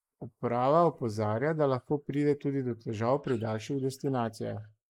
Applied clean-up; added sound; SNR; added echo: neural mask model Resemble Enhance denoiser.